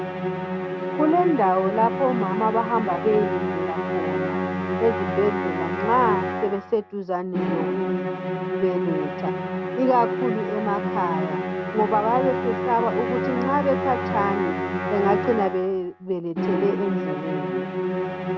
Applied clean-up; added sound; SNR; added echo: none; Musical instrument; 1 dB; none.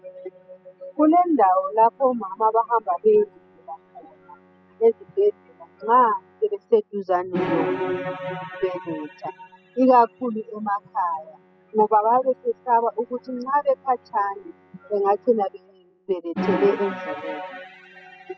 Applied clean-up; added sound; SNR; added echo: classical method spectral subtraction.